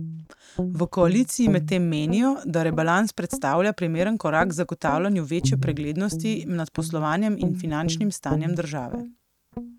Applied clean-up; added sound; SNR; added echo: neural mask model RNNoise.